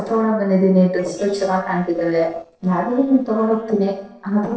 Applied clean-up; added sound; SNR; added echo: neural separator model SepFormer DNS4.